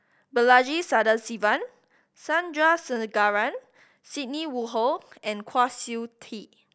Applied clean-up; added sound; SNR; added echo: none; none; none; none.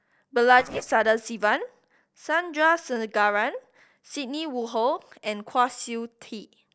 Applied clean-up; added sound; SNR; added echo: neural separator model SepFormer DNS4.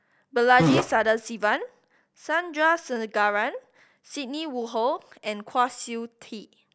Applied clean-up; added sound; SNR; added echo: none; Fart; -3 dB; none.